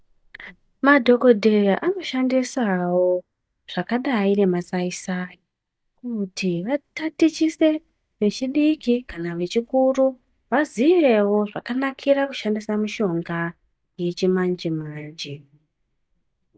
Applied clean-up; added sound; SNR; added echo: neural mask model DeepFilterNet 3.